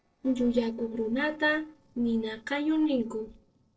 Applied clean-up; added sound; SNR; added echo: neural separator model SepFormer DNS4.